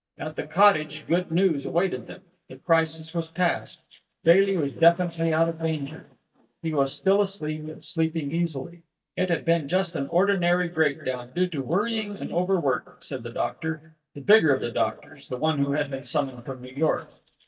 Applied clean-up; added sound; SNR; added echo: neural mask model DeepFilterNet 3.